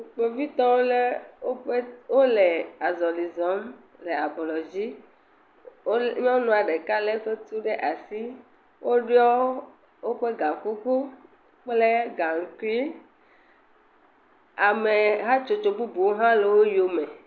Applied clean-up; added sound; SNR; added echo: none; none; none; none.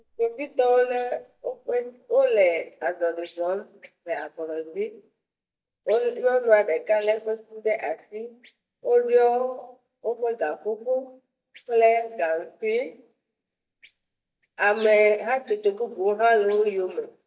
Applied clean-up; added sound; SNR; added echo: neural mask model DeepFilterNet 3.